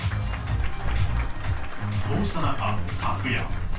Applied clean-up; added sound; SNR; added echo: none; Applause / Cheering / Clapping; 16 dB; reverberation time 0.2 s.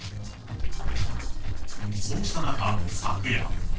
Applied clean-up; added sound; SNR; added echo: neural separator model SepFormer DNS4.